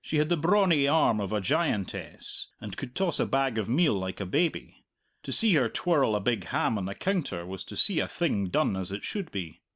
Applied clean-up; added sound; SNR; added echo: none; none; none; none.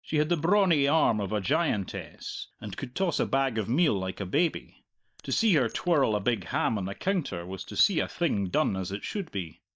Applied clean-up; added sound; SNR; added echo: neural mask model DeepFilterNet 3.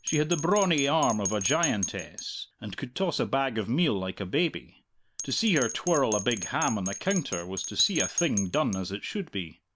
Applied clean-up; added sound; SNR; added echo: none; Bell; 9 dB; none.